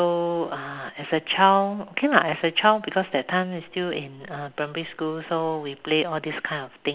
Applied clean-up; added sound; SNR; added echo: none; none; none; none.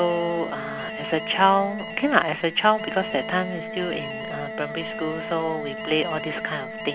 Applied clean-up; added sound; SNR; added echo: none; Alarm + Wind instrument, woodwind instrument; 8 dB; none.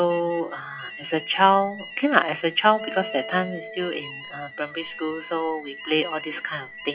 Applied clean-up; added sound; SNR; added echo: classical method log-MMSE.